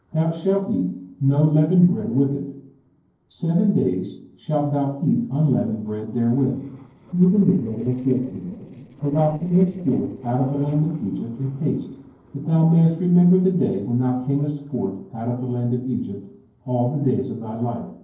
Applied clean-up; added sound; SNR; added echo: neural separator model SepFormer DNS4.